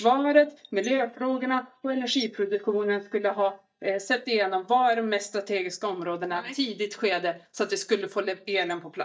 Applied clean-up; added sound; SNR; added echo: neural mask model DeepFilterNet 3.